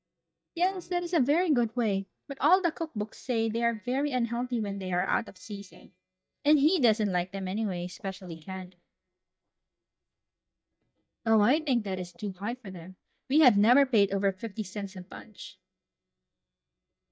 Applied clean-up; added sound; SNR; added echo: neural mask model DeepFilterNet 3.